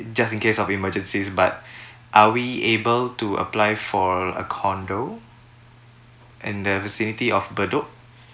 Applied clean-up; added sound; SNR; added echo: none; none; none; none.